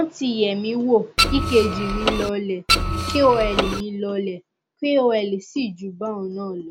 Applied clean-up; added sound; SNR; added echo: none; Printer; 0 dB; none.